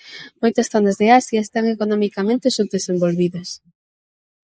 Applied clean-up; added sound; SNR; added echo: neural mask model Resemble Enhance denoiser.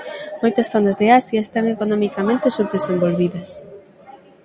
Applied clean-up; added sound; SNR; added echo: none; none; none; none.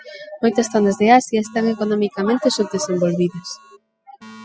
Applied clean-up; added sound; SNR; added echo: classical method spectral subtraction.